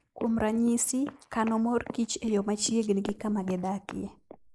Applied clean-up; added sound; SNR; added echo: neural mask model Resemble Enhance denoiser.